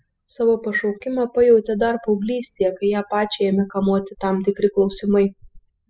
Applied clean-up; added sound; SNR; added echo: classical method spectral subtraction.